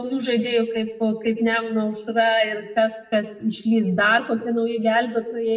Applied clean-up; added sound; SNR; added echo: none; none; none; reverberation time 0.7 s.